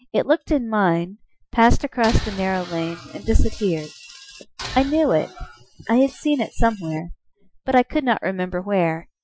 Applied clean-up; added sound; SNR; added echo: classical method Wiener filter.